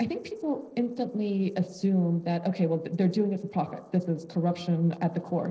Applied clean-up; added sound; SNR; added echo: neural separator model SepFormer DNS4.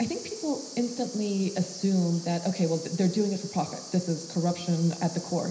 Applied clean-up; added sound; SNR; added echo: none; Cricket; 14 dB; reverberation time 0.9 s.